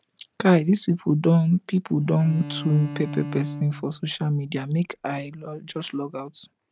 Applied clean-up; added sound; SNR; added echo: none; Bowed string instrument; 12 dB; none.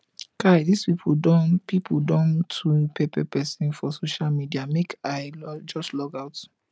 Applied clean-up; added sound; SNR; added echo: none; none; none; none.